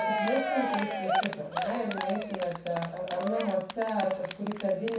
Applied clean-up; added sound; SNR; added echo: none; Cheering; 2 dB; reverberation time 0.6 s.